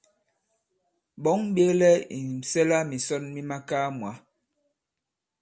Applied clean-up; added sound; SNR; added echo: none; none; none; none.